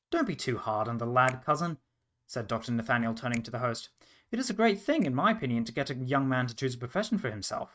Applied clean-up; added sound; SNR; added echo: neural mask model RNNoise.